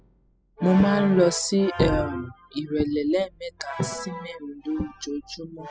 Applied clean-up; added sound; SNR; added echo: classical method spectral subtraction.